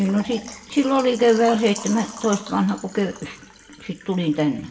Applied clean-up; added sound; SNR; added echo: none; Water / Liquid; 17 dB; reverberation time 0.7 s.